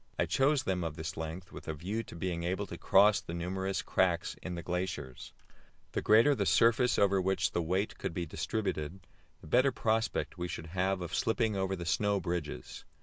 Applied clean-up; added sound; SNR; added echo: none; none; none; none.